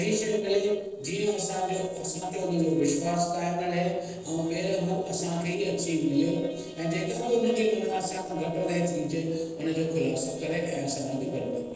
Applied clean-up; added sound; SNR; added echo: neural separator model SepFormer DNS4.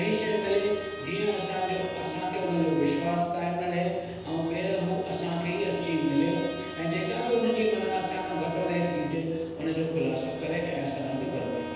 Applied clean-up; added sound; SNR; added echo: none; Bowed string instrument; 12 dB; reverberation time 1.1 s.